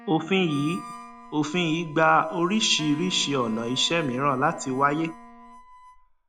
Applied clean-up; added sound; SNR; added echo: none; Wind instrument, woodwind instrument + Harmonica; 17 dB; none.